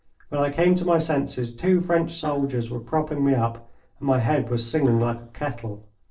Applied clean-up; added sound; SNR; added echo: neural separator model SepFormer DNS4.